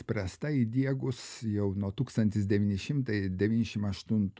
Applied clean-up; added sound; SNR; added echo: none; none; none; none.